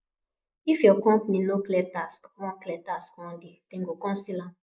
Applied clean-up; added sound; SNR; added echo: neural mask model Resemble Enhance denoiser.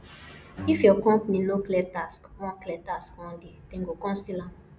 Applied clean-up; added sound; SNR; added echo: none; Bowed string instrument; 14 dB; none.